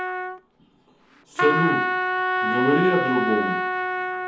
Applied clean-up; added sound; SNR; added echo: none; Trumpet; -1 dB; reverberation time 0.6 s.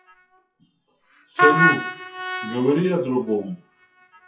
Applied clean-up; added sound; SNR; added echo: classical method WPE with log-MMSE.